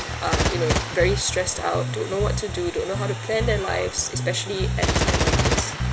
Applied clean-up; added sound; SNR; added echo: none; Gunshot, gunfire + Bass guitar; -1 dB; none.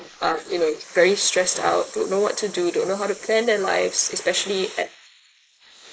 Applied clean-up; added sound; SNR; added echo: neural mask model Resemble Enhance denoiser.